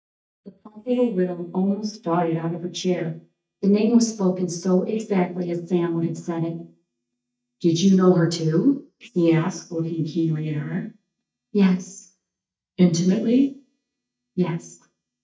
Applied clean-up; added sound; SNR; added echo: neural mask model DeepFilterNet 3.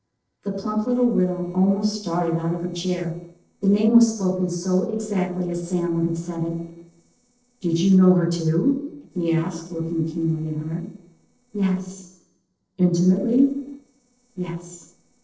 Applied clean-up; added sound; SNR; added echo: neural separator model SepFormer DNS4.